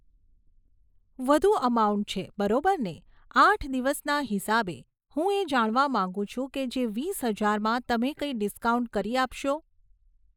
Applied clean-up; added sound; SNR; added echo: neural mask model Resemble Enhance denoiser.